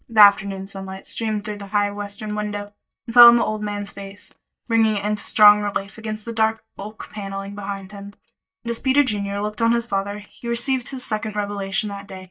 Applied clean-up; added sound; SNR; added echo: neural mask model DeepFilterNet 3.